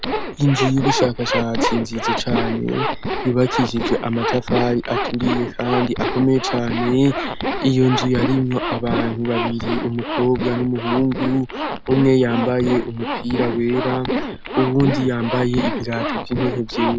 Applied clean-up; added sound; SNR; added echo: none; Zipper (clothing); 4 dB; none.